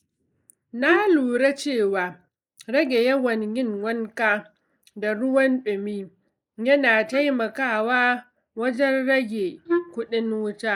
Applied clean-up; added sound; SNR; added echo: neural mask model Resemble Enhance denoiser.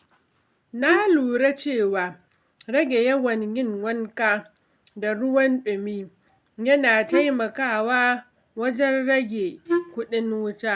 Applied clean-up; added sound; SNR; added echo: none; Wind instrument, woodwind instrument; 3 dB; none.